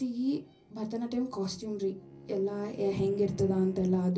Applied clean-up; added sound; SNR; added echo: none; Bowed string instrument; 20 dB; reverberation time 0.5 s.